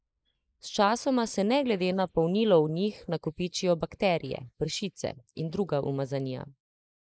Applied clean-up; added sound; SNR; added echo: neural mask model Resemble Enhance denoiser.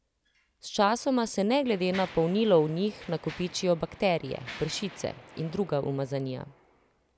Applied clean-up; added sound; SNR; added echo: none; Mechanisms; 19 dB; none.